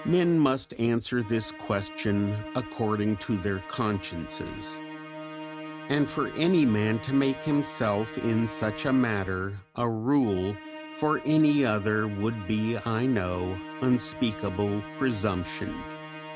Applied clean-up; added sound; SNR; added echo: none; Musical instrument; 13 dB; none.